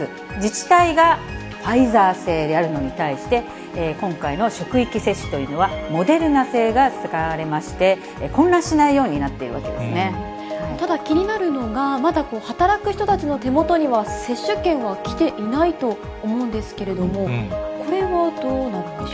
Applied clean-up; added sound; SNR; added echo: none; none; none; none.